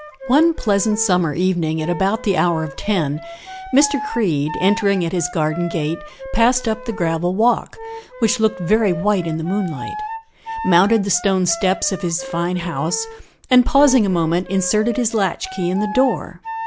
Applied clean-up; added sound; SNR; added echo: none; Wind instrument, woodwind instrument; 13 dB; none.